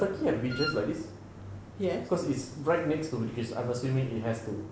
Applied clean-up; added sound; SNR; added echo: none; Wind instrument, woodwind instrument; 7 dB; none.